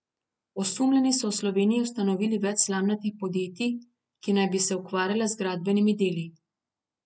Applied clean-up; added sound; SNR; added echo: none; none; none; none.